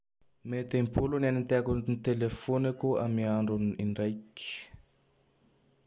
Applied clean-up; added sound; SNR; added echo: none; none; none; none.